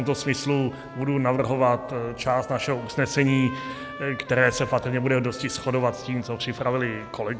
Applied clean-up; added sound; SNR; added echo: none; Trumpet; 17 dB; none.